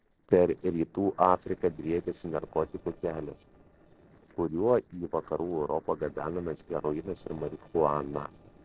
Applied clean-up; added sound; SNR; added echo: neural separator model SepFormer DNS4.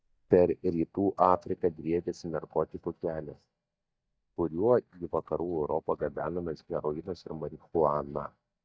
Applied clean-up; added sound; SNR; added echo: neural mask model DeepFilterNet 3.